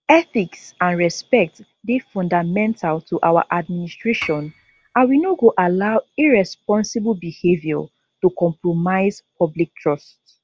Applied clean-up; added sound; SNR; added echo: none; Piano; 18 dB; none.